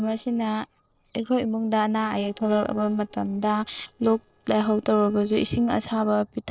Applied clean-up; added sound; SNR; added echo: neural separator model SepFormer DNS4.